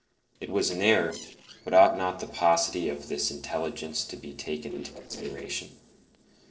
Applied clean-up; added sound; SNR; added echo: neural separator model SepFormer DNS4.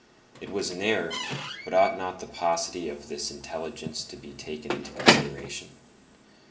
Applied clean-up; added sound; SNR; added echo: none; Squeak / Slam / Wood; 0 dB; reverberation time 2.0 s.